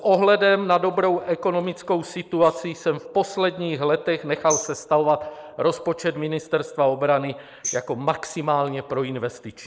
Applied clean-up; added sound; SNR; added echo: neural mask model Resemble Enhance denoiser.